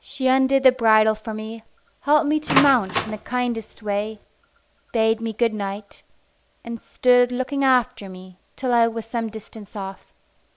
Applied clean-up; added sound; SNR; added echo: none; Door; 5 dB; none.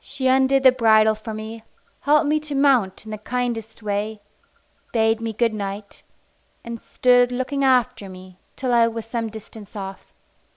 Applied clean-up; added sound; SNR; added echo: none; none; none; none.